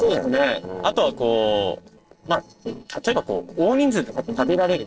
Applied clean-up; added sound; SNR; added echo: neural separator model SepFormer DNS4.